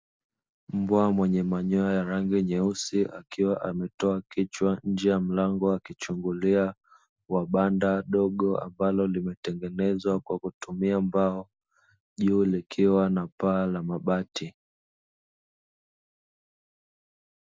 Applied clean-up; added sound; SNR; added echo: none; none; none; none.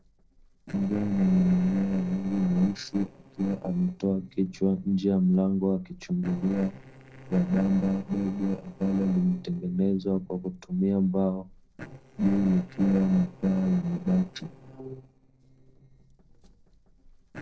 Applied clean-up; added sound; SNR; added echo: neural separator model SepFormer DNS4.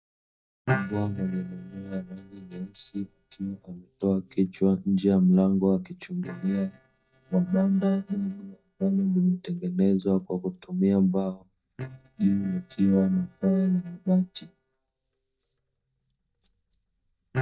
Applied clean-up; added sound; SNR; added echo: neural mask model DeepFilterNet 3.